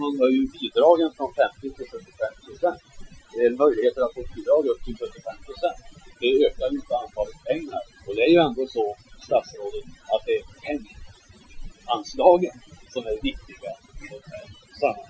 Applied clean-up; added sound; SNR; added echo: classical method Wiener filter.